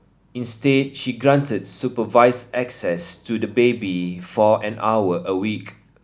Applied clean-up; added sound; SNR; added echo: none; none; none; none.